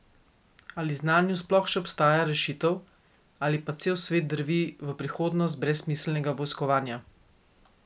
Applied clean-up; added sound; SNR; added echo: none; none; none; none.